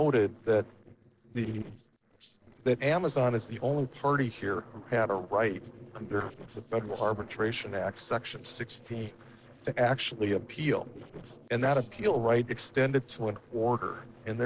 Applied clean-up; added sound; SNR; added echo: neural separator model SepFormer DNS4.